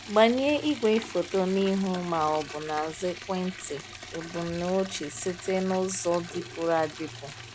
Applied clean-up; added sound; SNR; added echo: none; Liquid; 14 dB; none.